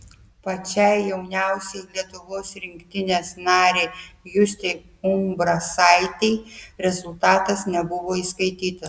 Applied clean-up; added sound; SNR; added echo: none; none; none; none.